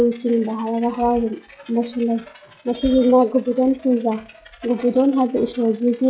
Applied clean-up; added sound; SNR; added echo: classical method log-MMSE.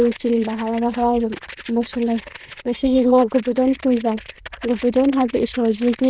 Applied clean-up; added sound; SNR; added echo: neural diffusion model UNIVERSE++.